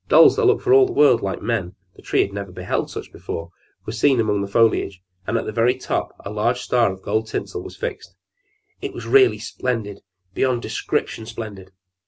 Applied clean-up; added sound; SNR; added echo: none; none; none; none.